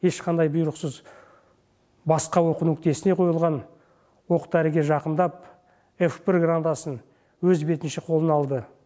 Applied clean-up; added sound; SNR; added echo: none; none; none; none.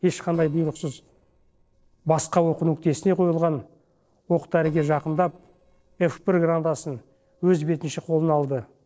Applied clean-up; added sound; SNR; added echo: neural separator model SepFormer DNS4.